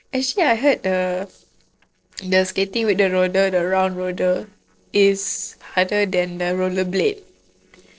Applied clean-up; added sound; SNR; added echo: neural separator model SepFormer DNS4.